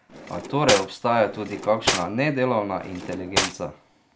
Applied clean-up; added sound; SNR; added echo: none; Cutlery, silverware; 4 dB; none.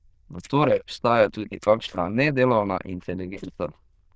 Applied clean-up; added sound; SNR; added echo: neural diffusion model UNIVERSE++.